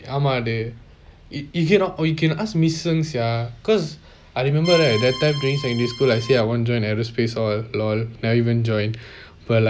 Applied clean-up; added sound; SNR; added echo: none; Accordion; 9 dB; none.